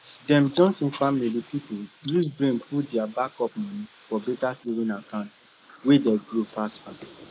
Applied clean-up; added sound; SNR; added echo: neural mask model Resemble Enhance denoiser.